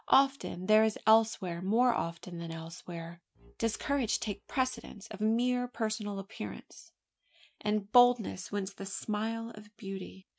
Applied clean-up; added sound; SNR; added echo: neural mask model RNNoise.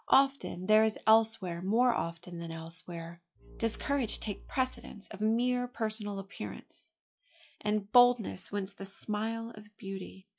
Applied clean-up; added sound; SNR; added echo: classical method log-MMSE.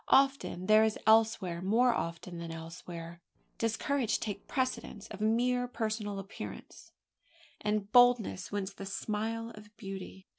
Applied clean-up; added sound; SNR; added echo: neural separator model SepFormer DNS4.